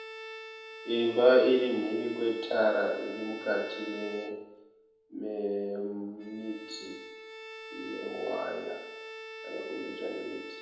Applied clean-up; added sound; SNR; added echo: none; Bowed string instrument; 13 dB; reverberation time 0.8 s.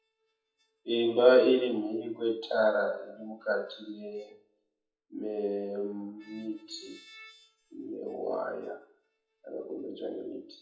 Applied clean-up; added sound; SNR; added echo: classical method WPE with log-MMSE.